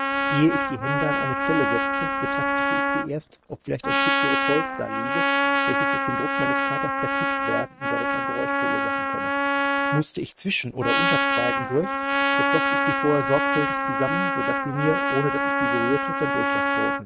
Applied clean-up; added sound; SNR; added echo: neural mask model RNNoise.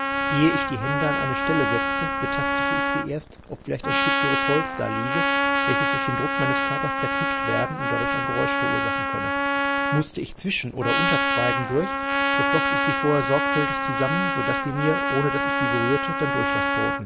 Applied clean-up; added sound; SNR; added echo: none; Trumpet; -4 dB; none.